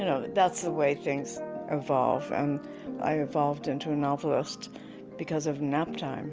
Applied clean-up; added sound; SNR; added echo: none; none; none; none.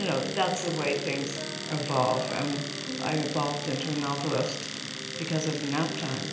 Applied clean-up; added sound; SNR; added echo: none; Domestic sounds, home sounds; 7 dB; reverberation time 0.8 s.